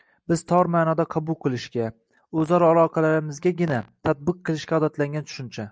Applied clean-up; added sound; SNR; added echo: neural mask model DeepFilterNet 3.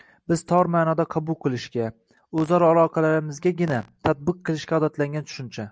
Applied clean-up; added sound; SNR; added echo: none; Fart; 19 dB; none.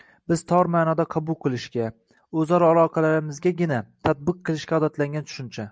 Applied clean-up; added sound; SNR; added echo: none; none; none; none.